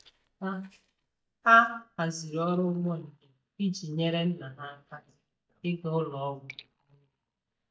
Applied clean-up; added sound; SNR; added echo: neural mask model DeepFilterNet 3.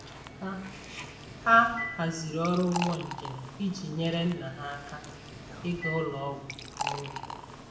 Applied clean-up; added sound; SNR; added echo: none; Liquid; 9 dB; reverberation time 0.8 s.